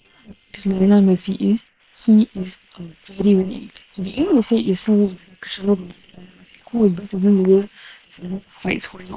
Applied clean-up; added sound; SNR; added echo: neural separator model SepFormer WHAM!.